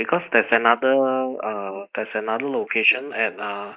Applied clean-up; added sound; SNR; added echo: neural mask model Resemble Enhance denoiser.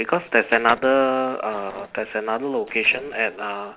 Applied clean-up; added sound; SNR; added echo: neural separator model SepFormer DNS4.